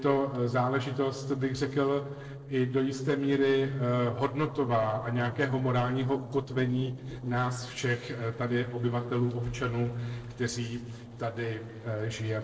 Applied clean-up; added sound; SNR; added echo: neural separator model SepFormer DNS4.